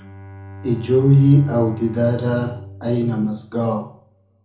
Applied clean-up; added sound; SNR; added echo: none; Bowed string instrument; 17 dB; reverberation time 0.7 s.